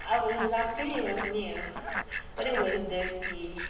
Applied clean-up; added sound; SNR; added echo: none; Fowl; 5 dB; reverberation time 0.8 s.